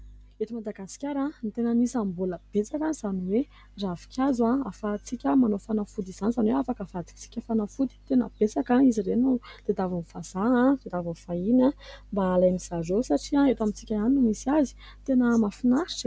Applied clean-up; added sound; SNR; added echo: none; none; none; none.